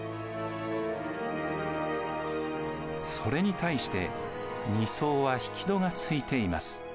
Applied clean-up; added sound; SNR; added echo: none; Brass instrument; 19 dB; none.